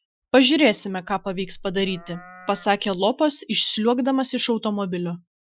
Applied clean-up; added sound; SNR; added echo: classical method Wiener filter.